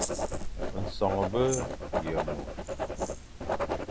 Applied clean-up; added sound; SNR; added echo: none; Writing + Rattle (instrument); -2 dB; none.